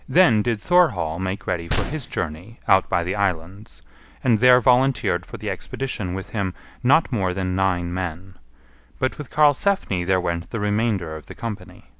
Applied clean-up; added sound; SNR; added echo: none; Gunshot, gunfire; 9 dB; none.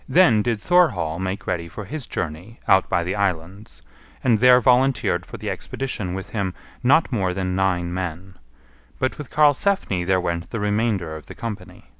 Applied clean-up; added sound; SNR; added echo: none; none; none; none.